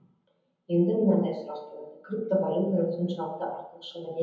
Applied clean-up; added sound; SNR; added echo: none; none; none; reverberation time 0.9 s.